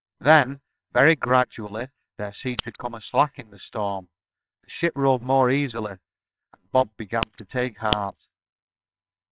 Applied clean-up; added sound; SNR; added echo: neural separator model SepFormer WHAMR!.